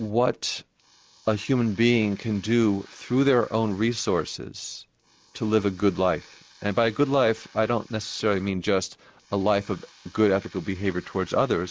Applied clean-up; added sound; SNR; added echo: neural mask model Resemble Enhance denoiser.